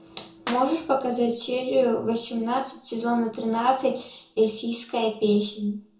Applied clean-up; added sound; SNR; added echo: none; Clapping; 18 dB; reverberation time 0.5 s.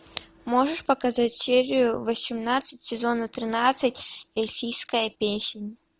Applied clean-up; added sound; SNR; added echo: none; none; none; none.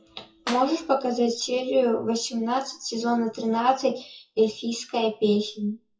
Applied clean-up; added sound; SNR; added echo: classical method WPE with log-MMSE.